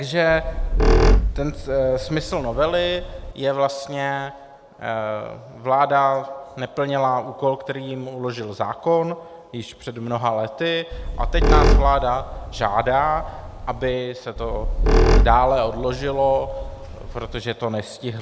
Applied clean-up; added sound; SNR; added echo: none; Squeak; -3 dB; none.